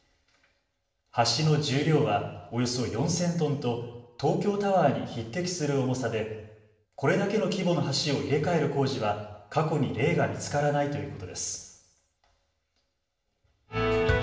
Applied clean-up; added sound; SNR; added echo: none; none; none; reverberation time 0.8 s.